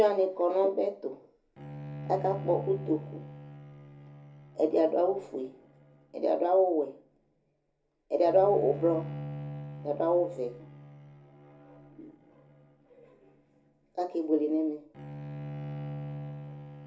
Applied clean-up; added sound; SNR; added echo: none; Bowed string instrument; 13 dB; reverberation time 0.3 s.